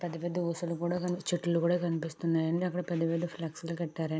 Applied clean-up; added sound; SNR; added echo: none; none; none; none.